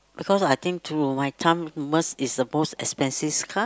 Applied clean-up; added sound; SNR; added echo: none; none; none; none.